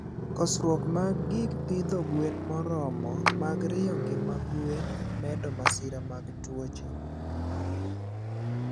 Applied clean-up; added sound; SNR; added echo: none; Motorcycle + Clapping; -1 dB; none.